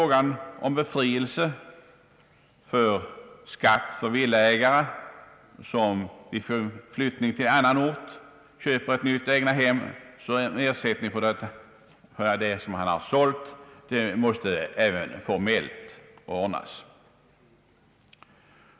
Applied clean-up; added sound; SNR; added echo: none; none; none; none.